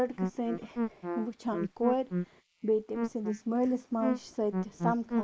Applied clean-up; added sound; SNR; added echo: neural mask model Resemble Enhance denoiser.